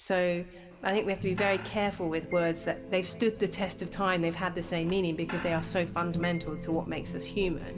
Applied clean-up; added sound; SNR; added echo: none; Squeak / Screech; 17 dB; reverberation time 1.8 s.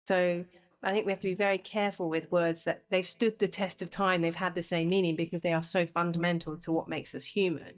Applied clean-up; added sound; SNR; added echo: neural mask model DeepFilterNet 3.